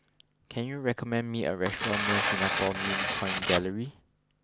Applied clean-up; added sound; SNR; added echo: none; Tearing; -4 dB; none.